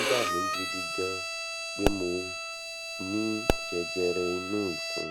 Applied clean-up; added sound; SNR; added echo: none; Explosion + Bowed string instrument; -1 dB; none.